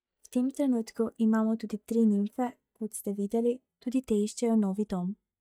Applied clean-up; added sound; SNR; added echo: neural mask model DeepFilterNet 3.